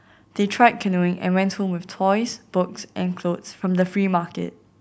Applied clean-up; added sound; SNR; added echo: none; none; none; none.